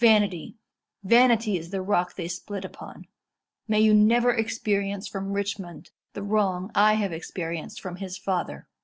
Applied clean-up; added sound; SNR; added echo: none; none; none; none.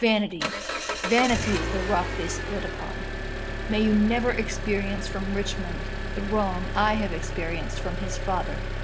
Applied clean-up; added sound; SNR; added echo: none; Engine; 2 dB; none.